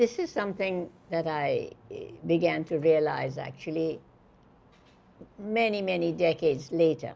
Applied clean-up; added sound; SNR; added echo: none; none; none; none.